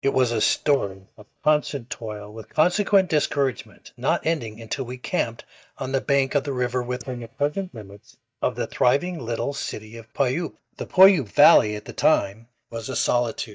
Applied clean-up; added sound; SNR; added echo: neural mask model DeepFilterNet 3.